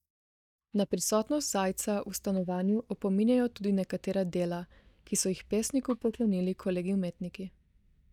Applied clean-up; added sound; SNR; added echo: neural mask model DeepFilterNet 3.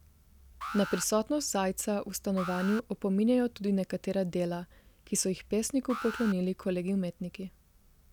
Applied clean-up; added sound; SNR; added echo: none; Alarm; 13 dB; none.